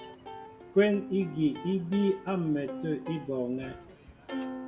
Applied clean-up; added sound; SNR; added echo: none; Plucked string instrument; 12 dB; reverberation time 0.6 s.